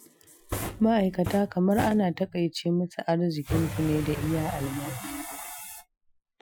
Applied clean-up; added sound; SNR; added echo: classical method Wiener filter.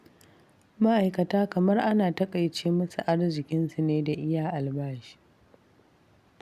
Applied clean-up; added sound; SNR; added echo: none; none; none; none.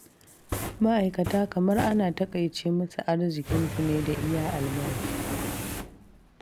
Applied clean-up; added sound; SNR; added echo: none; Fire; 7 dB; none.